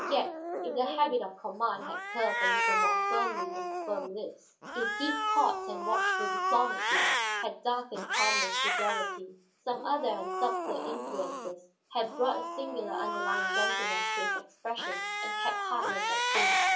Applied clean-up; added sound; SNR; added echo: none; Cat; -2 dB; reverberation time 0.3 s.